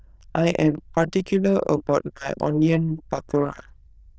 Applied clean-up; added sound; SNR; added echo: neural diffusion model UNIVERSE++.